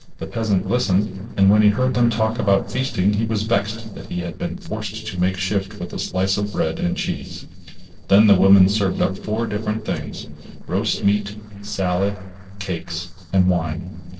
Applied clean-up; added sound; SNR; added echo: neural separator model SepFormer DNS4.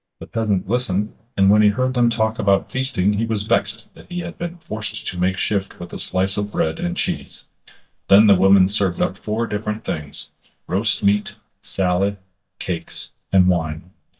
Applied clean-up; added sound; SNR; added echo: neural mask model DeepFilterNet 3.